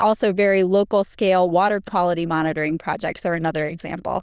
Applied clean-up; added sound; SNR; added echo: neural diffusion model UNIVERSE++.